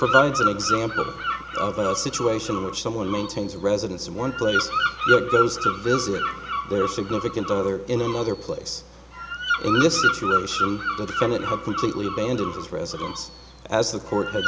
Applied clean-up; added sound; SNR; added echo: none; Bird vocalization, bird call, bird song; 2 dB; none.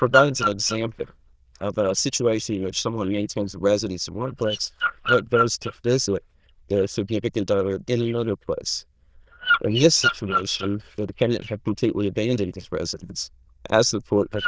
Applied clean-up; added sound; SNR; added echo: neural diffusion model UNIVERSE++.